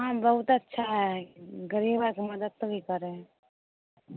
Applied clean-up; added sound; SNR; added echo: none; none; none; none.